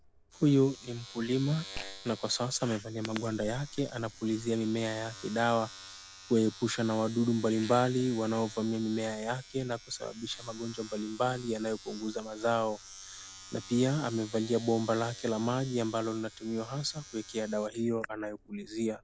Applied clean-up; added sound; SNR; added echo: none; Domestic sounds, home sounds; 17 dB; none.